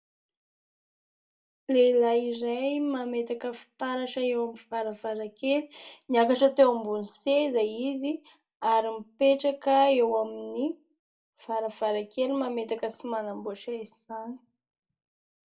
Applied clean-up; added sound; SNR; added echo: none; none; none; reverberation time 0.2 s.